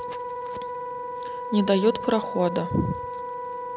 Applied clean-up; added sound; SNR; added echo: none; Wind instrument, woodwind instrument; 6 dB; none.